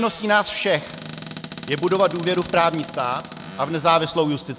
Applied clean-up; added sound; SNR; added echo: none; Squeak / Cupboard open or close; 11 dB; none.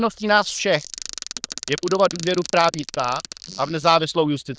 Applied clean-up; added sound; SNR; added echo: neural diffusion model UNIVERSE++.